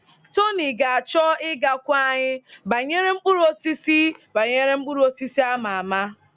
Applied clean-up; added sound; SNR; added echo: none; none; none; none.